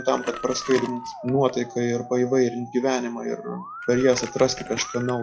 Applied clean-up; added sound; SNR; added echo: classical method log-MMSE.